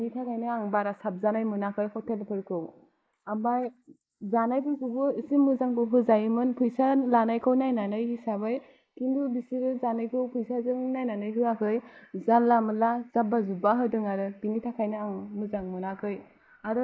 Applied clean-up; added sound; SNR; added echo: neural mask model Resemble Enhance denoiser.